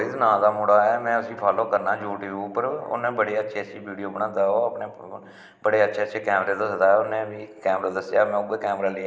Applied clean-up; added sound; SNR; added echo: none; none; none; none.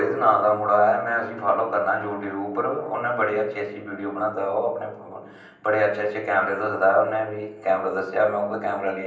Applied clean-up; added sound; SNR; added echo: none; none; none; reverberation time 0.6 s.